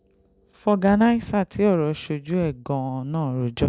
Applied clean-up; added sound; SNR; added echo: none; none; none; none.